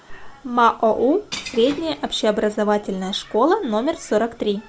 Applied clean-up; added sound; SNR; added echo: none; Shatter / Crushing; 18 dB; none.